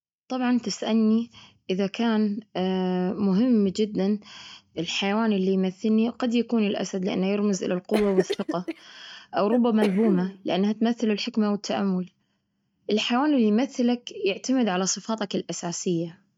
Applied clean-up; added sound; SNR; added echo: neural mask model RNNoise.